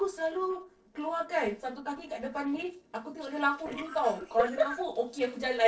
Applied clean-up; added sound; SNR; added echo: neural separator model SepFormer DNS4.